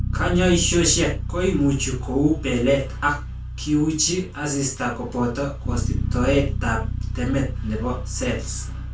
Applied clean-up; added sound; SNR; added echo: none; Bass guitar; 4 dB; reverberation time 0.2 s.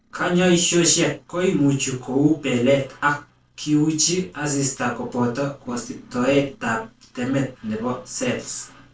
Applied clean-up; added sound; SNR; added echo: neural separator model SepFormer DNS4.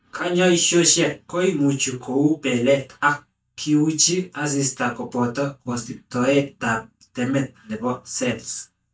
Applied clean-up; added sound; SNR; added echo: neural mask model DeepFilterNet 3.